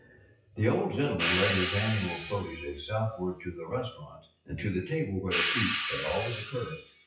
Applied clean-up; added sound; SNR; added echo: classical method WPE with log-MMSE.